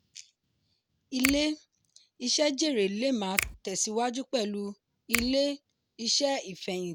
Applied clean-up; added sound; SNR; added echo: none; Finger snapping; 8 dB; none.